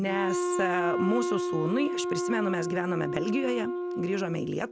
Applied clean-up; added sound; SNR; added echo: none; Wind instrument, woodwind instrument; 0 dB; none.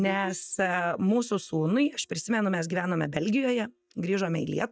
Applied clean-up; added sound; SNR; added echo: neural mask model DeepFilterNet 3.